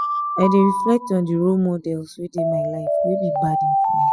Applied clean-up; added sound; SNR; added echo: classical method spectral subtraction.